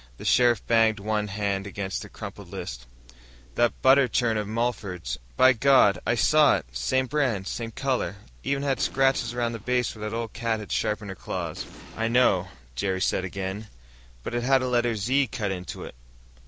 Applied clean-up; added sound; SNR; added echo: none; Explosion; 19 dB; none.